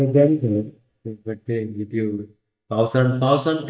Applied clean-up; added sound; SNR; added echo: neural mask model DeepFilterNet 3.